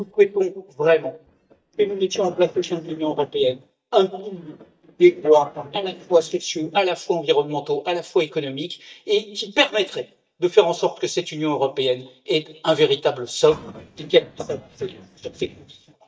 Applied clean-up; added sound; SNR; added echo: neural mask model DeepFilterNet 3.